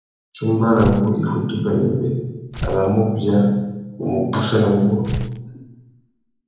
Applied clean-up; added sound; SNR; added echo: none; Tearing; 14 dB; reverberation time 0.9 s.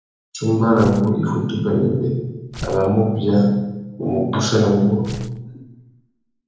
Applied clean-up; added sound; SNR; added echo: neural separator model SepFormer DNS4.